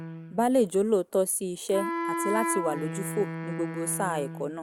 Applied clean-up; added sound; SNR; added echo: none; Wind instrument, woodwind instrument; 6 dB; none.